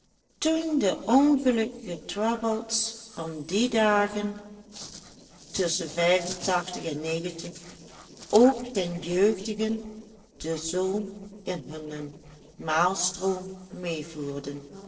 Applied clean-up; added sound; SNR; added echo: neural separator model SepFormer DNS4.